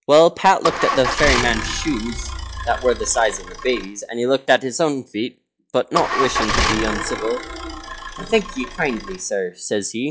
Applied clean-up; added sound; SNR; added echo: classical method log-MMSE.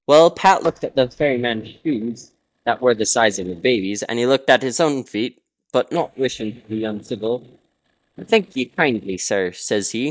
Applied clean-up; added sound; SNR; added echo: neural mask model DeepFilterNet 3.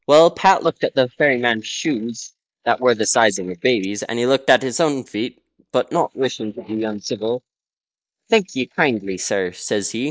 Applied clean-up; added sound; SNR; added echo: neural mask model Resemble Enhance denoiser.